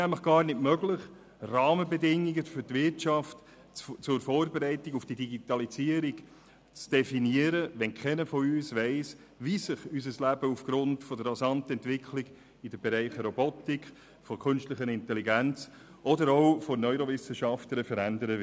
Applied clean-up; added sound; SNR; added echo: none; none; none; none.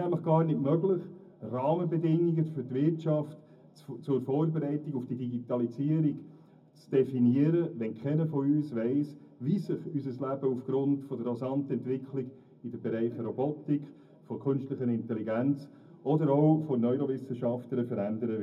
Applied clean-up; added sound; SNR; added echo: none; none; none; reverberation time 0.4 s.